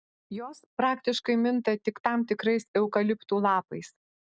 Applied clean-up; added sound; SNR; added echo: none; none; none; none.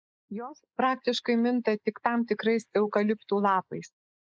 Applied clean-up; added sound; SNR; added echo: neural mask model Resemble Enhance denoiser.